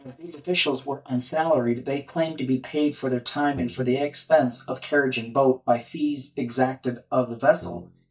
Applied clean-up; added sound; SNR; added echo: neural mask model DeepFilterNet 3.